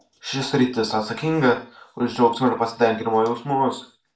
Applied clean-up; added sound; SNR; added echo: none; none; none; reverberation time 0.4 s.